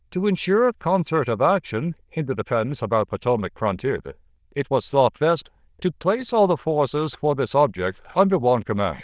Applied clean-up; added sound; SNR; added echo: neural diffusion model UNIVERSE++.